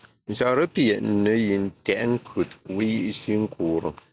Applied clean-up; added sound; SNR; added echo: none; none; none; none.